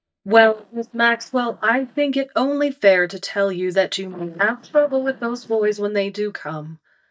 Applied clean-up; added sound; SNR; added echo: neural mask model DeepFilterNet 3.